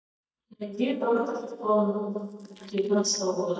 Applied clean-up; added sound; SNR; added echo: neural mask model DeepFilterNet 3.